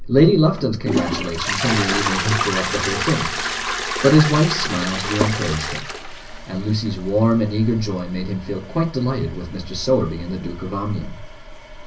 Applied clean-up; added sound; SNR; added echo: none; Toilet flush; 5 dB; reverberation time 0.4 s.